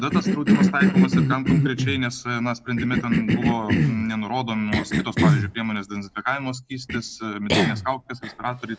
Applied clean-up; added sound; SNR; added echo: none; Cough; -3 dB; none.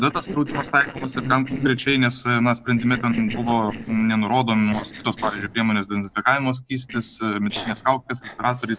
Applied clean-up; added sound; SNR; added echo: neural separator model SepFormer DNS4.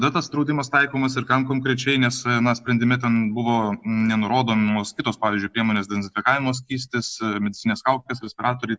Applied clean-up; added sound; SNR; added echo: none; none; none; none.